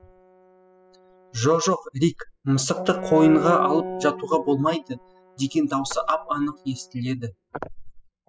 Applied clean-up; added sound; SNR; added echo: classical method spectral subtraction.